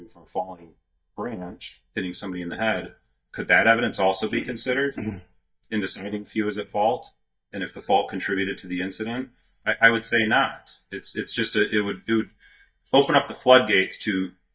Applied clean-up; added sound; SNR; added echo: neural mask model DeepFilterNet 3.